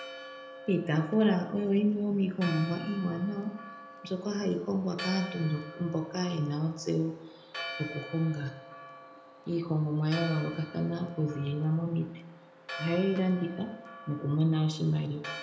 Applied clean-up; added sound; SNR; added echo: none; Church bell; 14 dB; reverberation time 0.7 s.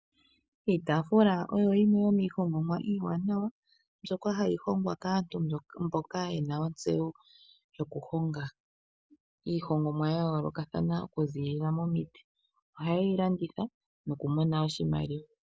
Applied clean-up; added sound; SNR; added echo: none; none; none; none.